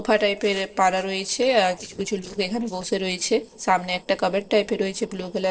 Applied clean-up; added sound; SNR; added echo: neural separator model SepFormer DNS4.